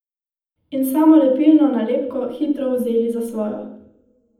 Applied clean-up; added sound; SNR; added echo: none; none; none; reverberation time 0.8 s.